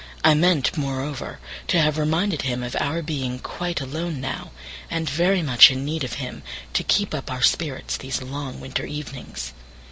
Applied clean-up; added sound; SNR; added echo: none; none; none; none.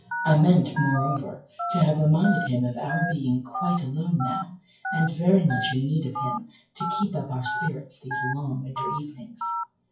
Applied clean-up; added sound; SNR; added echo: classical method WPE with log-MMSE.